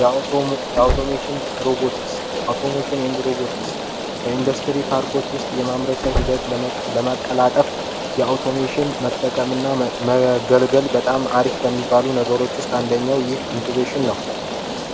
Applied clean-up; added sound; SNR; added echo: none; Rain + Slam; 5 dB; none.